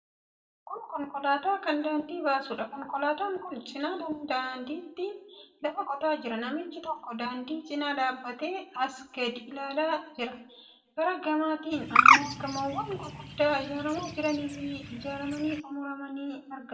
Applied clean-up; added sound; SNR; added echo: none; Bird; -5 dB; reverberation time 0.6 s.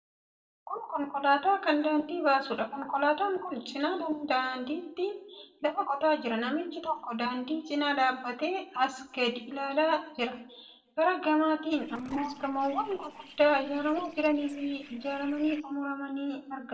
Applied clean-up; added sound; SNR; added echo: neural separator model SepFormer DNS4.